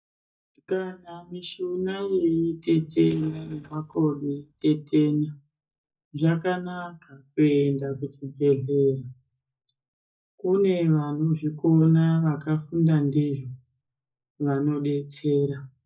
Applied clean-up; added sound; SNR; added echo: neural mask model DeepFilterNet 3.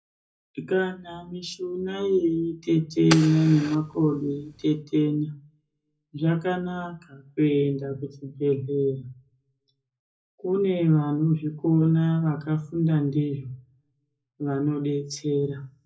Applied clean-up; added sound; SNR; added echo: none; Fire; 11 dB; reverberation time 0.4 s.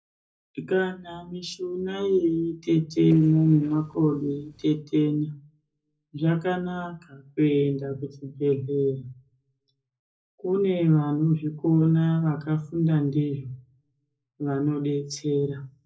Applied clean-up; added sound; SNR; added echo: neural separator model SepFormer DNS4.